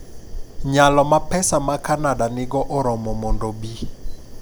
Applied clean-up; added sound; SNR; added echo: none; Fire; 6 dB; none.